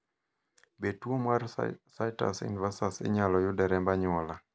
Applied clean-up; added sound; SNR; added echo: none; none; none; none.